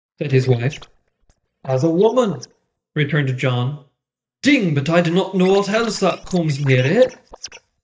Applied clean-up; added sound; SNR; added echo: neural mask model DeepFilterNet 3.